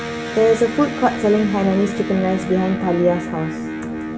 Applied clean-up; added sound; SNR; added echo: none; Electric guitar; 7 dB; none.